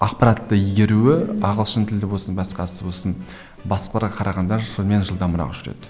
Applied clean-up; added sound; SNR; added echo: none; none; none; none.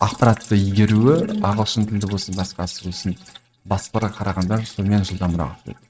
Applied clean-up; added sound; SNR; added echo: neural mask model RNNoise.